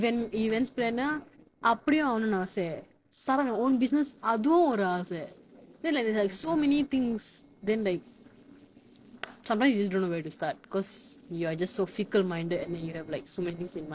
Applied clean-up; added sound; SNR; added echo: neural separator model SepFormer DNS4.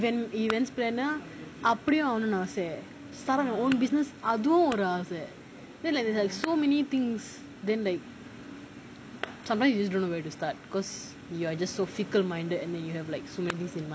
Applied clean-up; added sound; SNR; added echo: none; none; none; none.